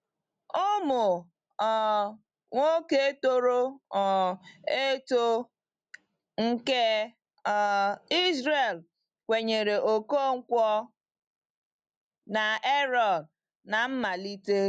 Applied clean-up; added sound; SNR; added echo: none; none; none; none.